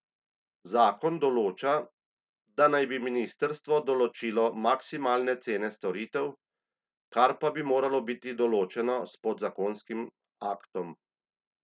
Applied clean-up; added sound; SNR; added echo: none; none; none; none.